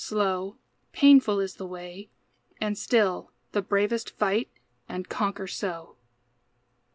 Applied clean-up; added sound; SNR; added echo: none; none; none; none.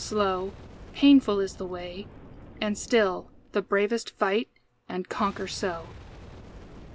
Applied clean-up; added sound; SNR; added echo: none; Boom; 18 dB; none.